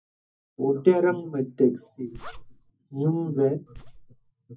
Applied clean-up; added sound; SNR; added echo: neural mask model DeepFilterNet 3.